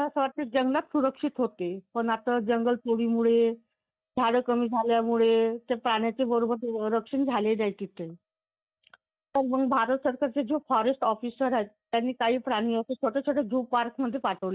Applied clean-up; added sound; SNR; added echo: neural mask model DeepFilterNet 3.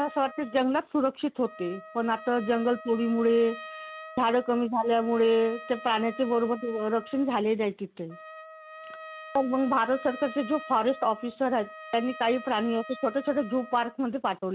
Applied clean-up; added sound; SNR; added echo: none; Trumpet; 17 dB; none.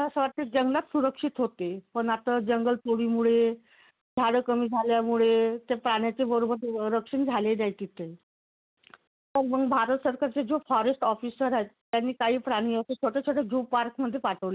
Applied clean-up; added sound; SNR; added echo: none; none; none; none.